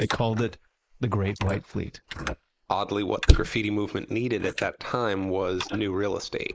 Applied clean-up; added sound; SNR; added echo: neural mask model Resemble Enhance denoiser.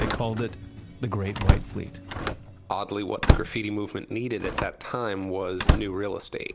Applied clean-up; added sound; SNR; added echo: none; Slam; -3 dB; none.